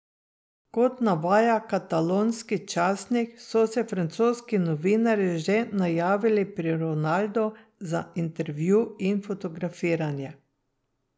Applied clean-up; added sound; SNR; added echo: none; none; none; none.